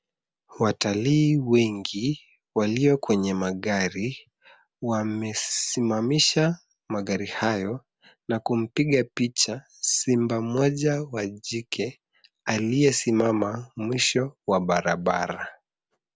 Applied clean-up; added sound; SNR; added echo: none; none; none; none.